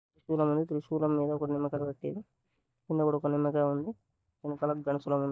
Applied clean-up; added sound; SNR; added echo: neural mask model DeepFilterNet 3.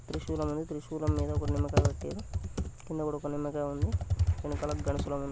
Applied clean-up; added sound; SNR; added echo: none; Computer keyboard; -3 dB; none.